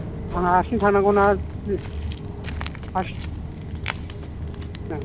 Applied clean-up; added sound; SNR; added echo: none; Walk, footsteps; 6 dB; none.